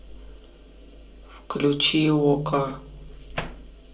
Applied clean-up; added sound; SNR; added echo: none; Microwave oven; 20 dB; reverberation time 0.2 s.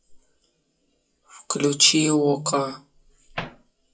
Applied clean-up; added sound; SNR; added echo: classical method WPE with log-MMSE.